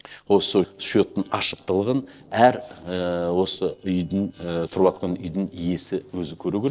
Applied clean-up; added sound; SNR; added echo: neural separator model SepFormer DNS4.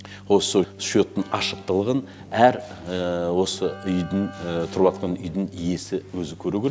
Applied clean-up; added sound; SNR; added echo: none; Keyboard (musical); 17 dB; none.